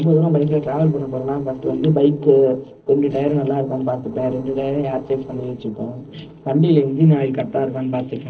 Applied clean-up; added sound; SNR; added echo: neural separator model SepFormer DNS4.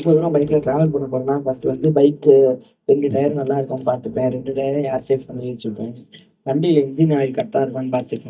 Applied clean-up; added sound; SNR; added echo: neural mask model DeepFilterNet 3.